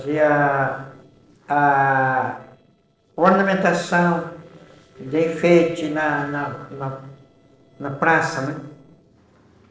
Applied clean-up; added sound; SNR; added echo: neural separator model SepFormer DNS4.